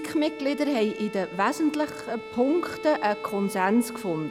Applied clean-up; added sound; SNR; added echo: none; Bowed string instrument; 13 dB; none.